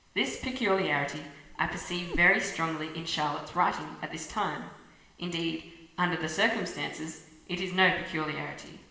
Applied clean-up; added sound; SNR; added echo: none; Meow; 9 dB; reverberation time 1.1 s.